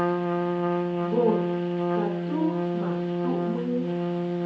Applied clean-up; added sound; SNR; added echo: none; Trumpet; -5 dB; reverberation time 0.7 s.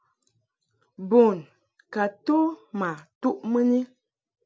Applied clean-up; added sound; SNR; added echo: none; none; none; none.